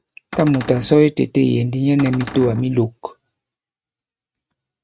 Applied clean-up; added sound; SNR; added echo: neural mask model RNNoise.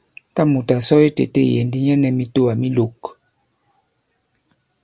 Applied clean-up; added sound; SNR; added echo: none; none; none; none.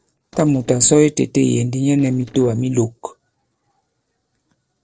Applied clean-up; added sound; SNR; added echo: neural separator model SepFormer DNS4.